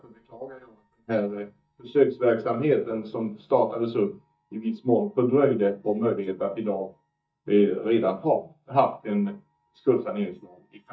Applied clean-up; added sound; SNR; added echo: neural mask model DeepFilterNet 3.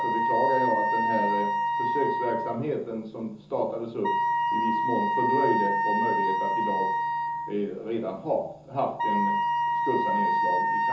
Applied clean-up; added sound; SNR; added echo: none; Wind instrument, woodwind instrument; -4 dB; reverberation time 0.6 s.